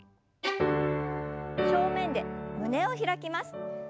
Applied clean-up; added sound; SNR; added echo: none; Bowed string instrument; 9 dB; none.